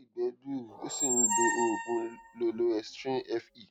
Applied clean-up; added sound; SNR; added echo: none; Squeak; 0 dB; none.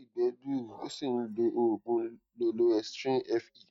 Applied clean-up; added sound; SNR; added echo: neural mask model DeepFilterNet 3.